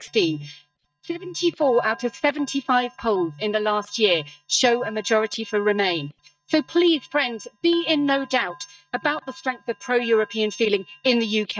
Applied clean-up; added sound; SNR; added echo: neural mask model DeepFilterNet 3.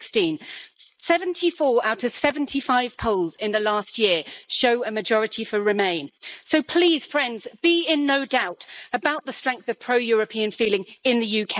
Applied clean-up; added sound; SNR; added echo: neural mask model Resemble Enhance denoiser.